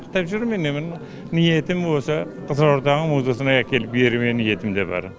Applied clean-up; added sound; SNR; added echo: none; none; none; none.